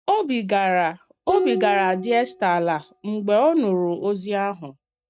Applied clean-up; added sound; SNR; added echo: neural mask model DeepFilterNet 3.